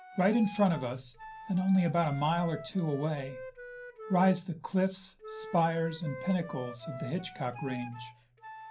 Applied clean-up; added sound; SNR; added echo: none; Wind instrument, woodwind instrument; 15 dB; reverberation time 0.3 s.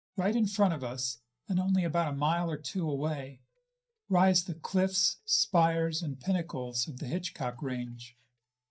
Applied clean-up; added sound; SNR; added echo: neural mask model DeepFilterNet 3.